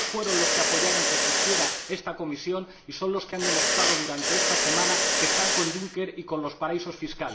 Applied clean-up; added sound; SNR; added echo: none; Mechanisms; -5 dB; reverberation time 1.2 s.